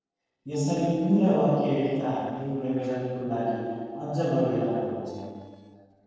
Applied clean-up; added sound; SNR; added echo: neural separator model SepFormer DNS4.